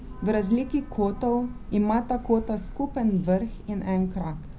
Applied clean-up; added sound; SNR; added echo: none; Train / Breathing; 12 dB; reverberation time 0.4 s.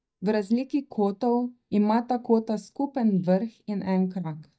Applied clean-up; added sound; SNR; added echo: neural mask model DeepFilterNet 3.